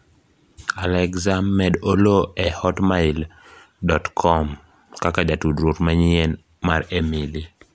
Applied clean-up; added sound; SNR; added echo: none; none; none; none.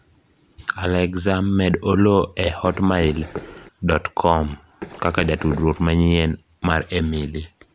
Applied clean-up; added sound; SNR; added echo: none; Run; 14 dB; none.